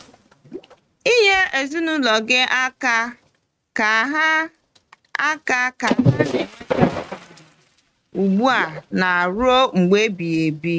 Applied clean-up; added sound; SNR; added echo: neural mask model RNNoise.